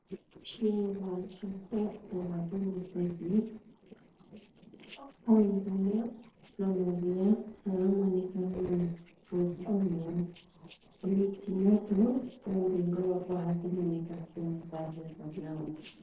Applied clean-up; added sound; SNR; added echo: neural separator model SepFormer DNS4.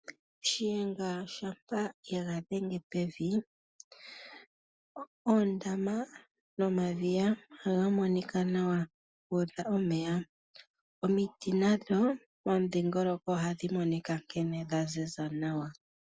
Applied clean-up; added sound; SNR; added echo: none; none; none; none.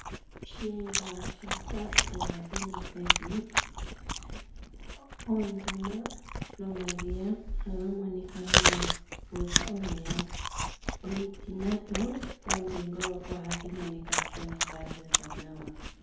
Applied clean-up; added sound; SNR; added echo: none; Chewing, mastication; -4 dB; reverberation time 2.0 s.